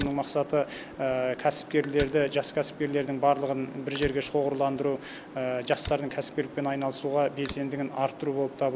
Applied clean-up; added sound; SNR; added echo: none; Fire; 15 dB; none.